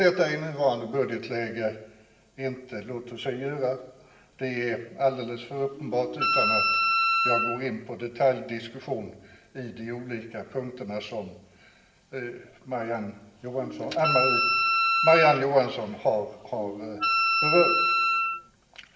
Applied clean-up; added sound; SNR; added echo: none; Wind instrument, woodwind instrument; -3 dB; reverberation time 0.8 s.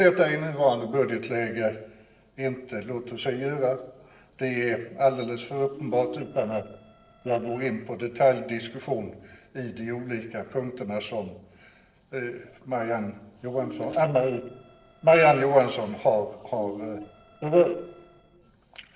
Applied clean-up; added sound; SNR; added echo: neural separator model SepFormer DNS4.